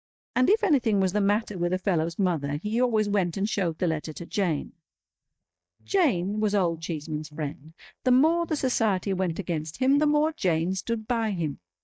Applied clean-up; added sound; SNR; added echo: neural mask model DeepFilterNet 3.